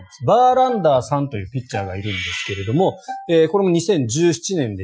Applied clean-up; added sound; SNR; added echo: classical method Wiener filter.